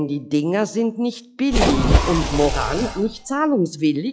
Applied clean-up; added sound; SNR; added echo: classical method log-MMSE.